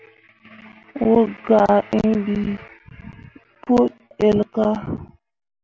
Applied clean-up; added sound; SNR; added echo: none; none; none; none.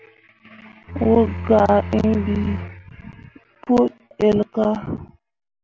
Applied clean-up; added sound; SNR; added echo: none; Bowed string instrument; 8 dB; none.